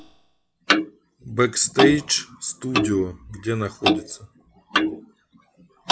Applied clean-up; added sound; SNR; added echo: classical method log-MMSE.